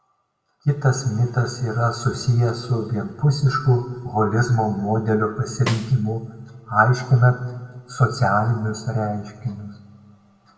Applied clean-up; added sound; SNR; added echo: none; Snare drum; 14 dB; reverberation time 1.3 s.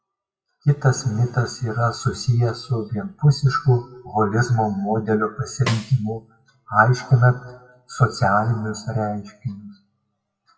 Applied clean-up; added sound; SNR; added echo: classical method WPE with log-MMSE.